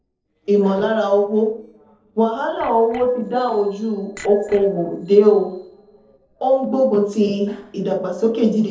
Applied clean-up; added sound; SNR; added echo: neural separator model SepFormer DNS4.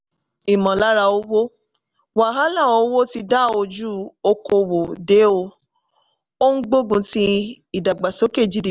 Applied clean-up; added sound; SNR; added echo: none; none; none; none.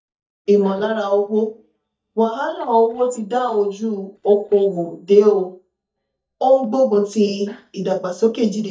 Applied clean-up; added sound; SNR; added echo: neural mask model DeepFilterNet 3.